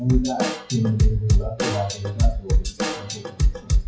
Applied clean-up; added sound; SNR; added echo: classical method WPE with log-MMSE.